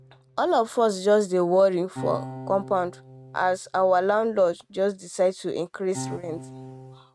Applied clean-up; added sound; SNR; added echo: neural mask model RNNoise.